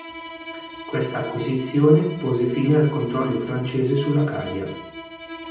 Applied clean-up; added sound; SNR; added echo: none; Bowed string instrument; 16 dB; reverberation time 0.6 s.